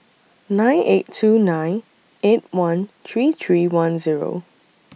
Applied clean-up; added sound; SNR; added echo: none; none; none; none.